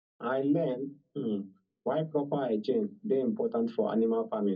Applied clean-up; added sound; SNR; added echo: none; none; none; reverberation time 0.4 s.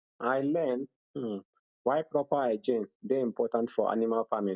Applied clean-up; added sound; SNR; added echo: none; none; none; none.